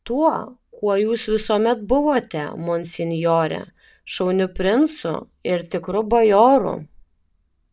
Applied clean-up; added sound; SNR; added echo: none; none; none; none.